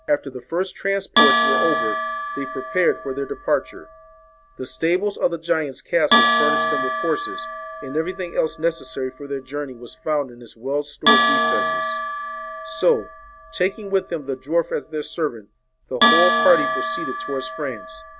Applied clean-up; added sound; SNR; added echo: none; Bell; 0 dB; none.